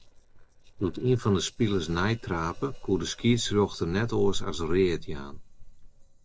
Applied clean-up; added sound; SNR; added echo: neural separator model SepFormer DNS4.